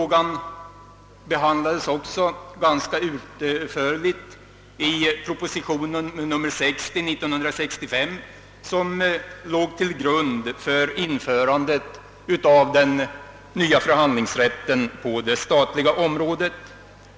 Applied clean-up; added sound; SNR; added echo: none; none; none; none.